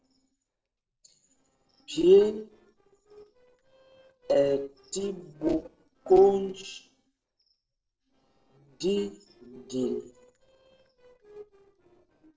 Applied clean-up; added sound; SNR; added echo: neural separator model SepFormer DNS4.